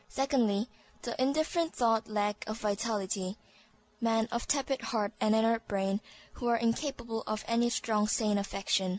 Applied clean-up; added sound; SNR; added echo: none; none; none; none.